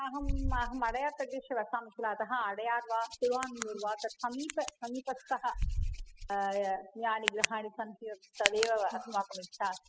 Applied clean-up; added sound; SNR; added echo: classical method spectral subtraction.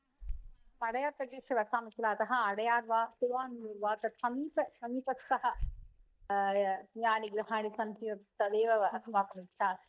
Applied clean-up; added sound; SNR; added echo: neural mask model DeepFilterNet 3.